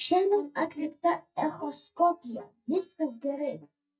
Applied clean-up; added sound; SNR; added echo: neural mask model DeepFilterNet 3.